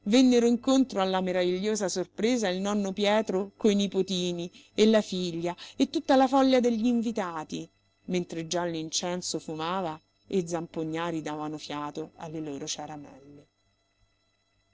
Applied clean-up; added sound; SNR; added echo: neural separator model SepFormer DNS4.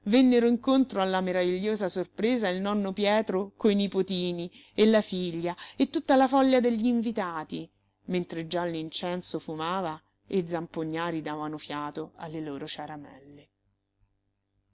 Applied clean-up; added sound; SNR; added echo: none; none; none; none.